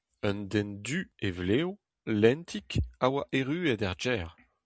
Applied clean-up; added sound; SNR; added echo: none; none; none; none.